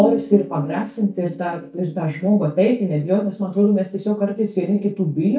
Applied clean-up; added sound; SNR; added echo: neural mask model DeepFilterNet 3.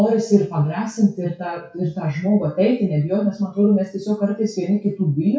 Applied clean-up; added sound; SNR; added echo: classical method WPE with log-MMSE.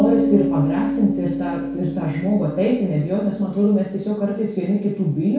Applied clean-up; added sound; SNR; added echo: none; Bass guitar; 5 dB; reverberation time 0.6 s.